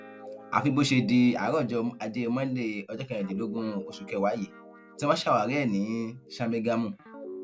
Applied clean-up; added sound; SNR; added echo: none; Guitar; 18 dB; none.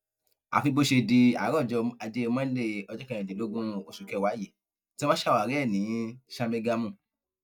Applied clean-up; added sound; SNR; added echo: neural mask model DeepFilterNet 3.